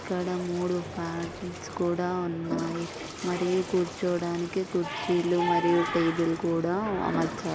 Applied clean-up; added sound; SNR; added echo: none; Toilet flush; 13 dB; none.